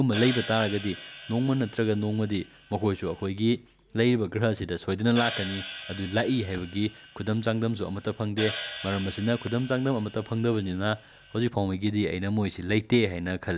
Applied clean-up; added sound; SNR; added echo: none; Hi-hat; 10 dB; none.